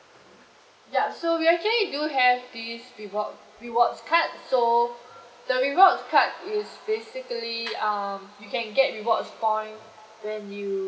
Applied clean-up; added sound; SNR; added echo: none; none; none; none.